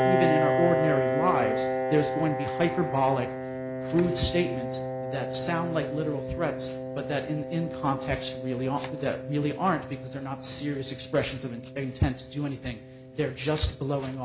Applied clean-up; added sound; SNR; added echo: none; Piano; 2 dB; none.